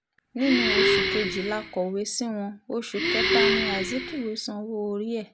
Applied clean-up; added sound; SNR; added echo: none; Breathing; -2 dB; none.